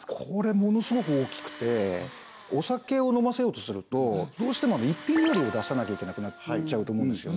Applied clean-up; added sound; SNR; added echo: none; Tools; 19 dB; none.